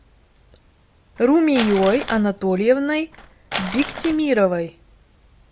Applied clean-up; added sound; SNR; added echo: none; Crumpling, crinkling; 9 dB; none.